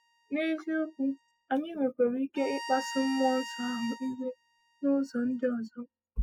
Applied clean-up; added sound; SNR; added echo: classical method spectral subtraction.